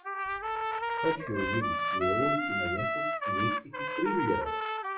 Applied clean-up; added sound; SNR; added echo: classical method WPE with log-MMSE.